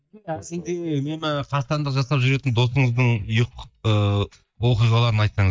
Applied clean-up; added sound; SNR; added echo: neural mask model DeepFilterNet 3.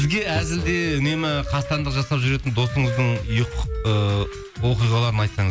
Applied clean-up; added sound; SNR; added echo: none; Wind instrument, woodwind instrument; 15 dB; none.